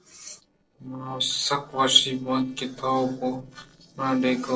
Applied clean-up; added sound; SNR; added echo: neural separator model SepFormer DNS4.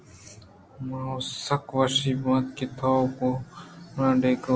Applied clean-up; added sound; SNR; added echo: none; none; none; none.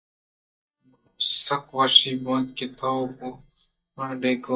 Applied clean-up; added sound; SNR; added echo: neural mask model DeepFilterNet 3.